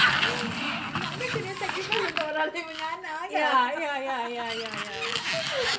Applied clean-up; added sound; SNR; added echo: none; Sliding door; 0 dB; reverberation time 1.0 s.